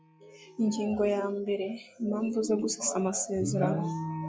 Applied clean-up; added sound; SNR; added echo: classical method log-MMSE.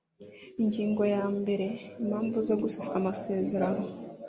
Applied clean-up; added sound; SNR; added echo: none; none; none; none.